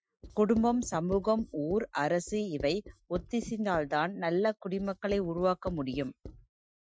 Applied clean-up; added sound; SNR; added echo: classical method Wiener filter.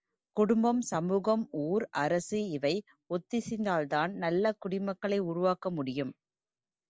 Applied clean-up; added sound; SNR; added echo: none; none; none; none.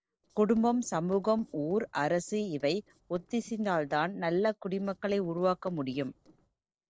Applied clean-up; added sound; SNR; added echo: neural separator model SepFormer DNS4.